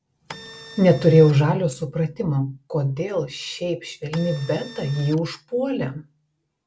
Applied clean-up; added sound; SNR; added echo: none; Printer; 17 dB; none.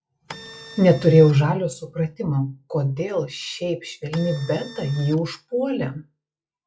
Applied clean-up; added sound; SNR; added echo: classical method log-MMSE.